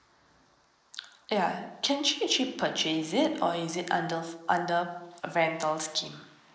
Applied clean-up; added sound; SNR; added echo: neural mask model Resemble Enhance denoiser.